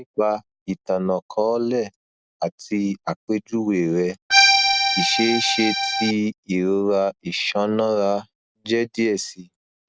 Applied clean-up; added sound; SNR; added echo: none; Accordion; -5 dB; none.